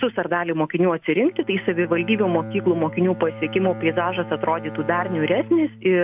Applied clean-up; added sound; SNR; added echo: none; Bowed string instrument; 14 dB; none.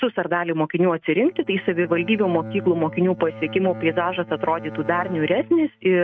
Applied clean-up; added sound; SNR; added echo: neural mask model RNNoise.